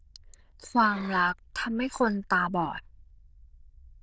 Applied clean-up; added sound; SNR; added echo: neural diffusion model UNIVERSE++.